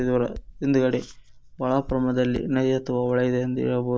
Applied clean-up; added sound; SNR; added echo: none; Hands; 18 dB; none.